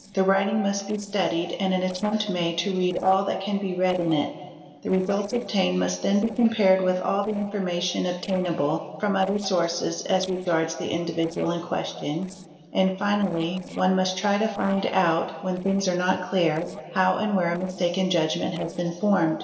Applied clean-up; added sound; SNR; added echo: neural separator model SepFormer DNS4.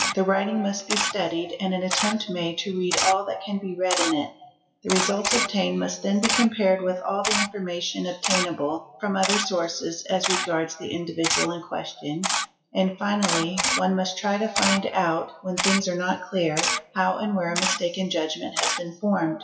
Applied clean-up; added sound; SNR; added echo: classical method WPE with log-MMSE.